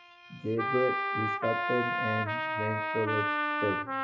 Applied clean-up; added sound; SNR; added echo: classical method log-MMSE.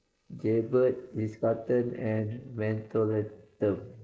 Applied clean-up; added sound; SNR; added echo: neural mask model Resemble Enhance denoiser.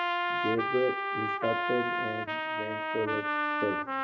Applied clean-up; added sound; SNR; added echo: neural mask model RNNoise.